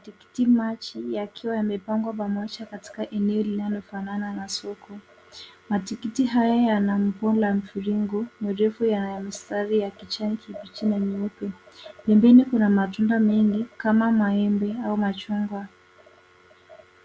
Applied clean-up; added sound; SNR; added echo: none; none; none; none.